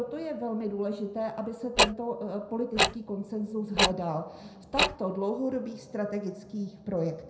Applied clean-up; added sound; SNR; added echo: none; Tick-tock; -2 dB; reverberation time 0.4 s.